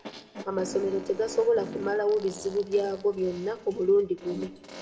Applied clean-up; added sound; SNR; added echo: none; Fart; 14 dB; reverberation time 0.9 s.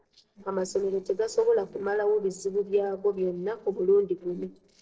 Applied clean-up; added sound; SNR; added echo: neural separator model SepFormer DNS4.